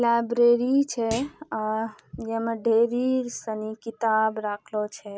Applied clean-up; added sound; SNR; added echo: none; Thump, thud; 18 dB; none.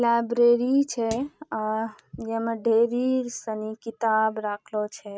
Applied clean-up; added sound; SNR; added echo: neural mask model RNNoise.